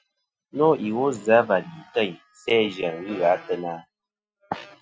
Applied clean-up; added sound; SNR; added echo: classical method Wiener filter.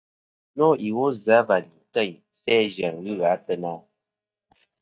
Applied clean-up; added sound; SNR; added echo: neural mask model DeepFilterNet 3.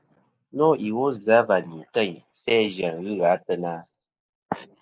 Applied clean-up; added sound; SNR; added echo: neural mask model Resemble Enhance denoiser.